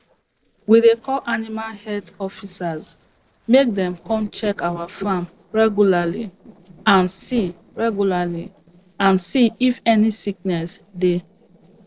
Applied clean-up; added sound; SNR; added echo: neural separator model SepFormer DNS4.